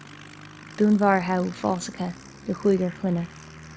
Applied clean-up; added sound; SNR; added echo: none; Aircraft; 18 dB; none.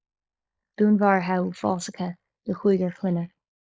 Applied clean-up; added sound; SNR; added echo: neural mask model Resemble Enhance denoiser.